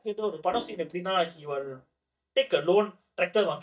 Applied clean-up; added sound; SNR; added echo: neural mask model DeepFilterNet 3.